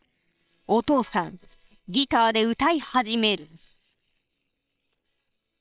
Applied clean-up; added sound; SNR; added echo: neural separator model SepFormer WHAM!.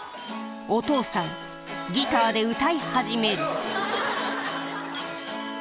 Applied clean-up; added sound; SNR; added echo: none; none; none; none.